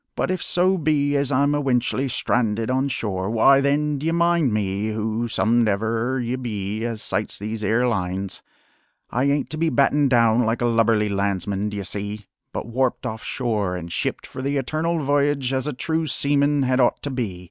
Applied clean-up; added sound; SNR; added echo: none; none; none; none.